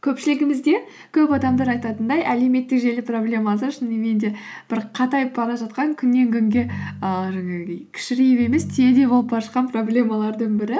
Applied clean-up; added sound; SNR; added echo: none; Ringtone; 15 dB; none.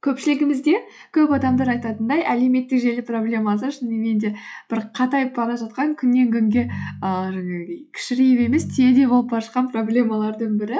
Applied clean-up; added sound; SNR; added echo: classical method log-MMSE.